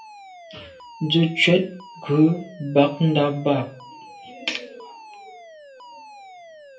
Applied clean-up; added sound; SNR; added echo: none; Alarm; 19 dB; reverberation time 0.3 s.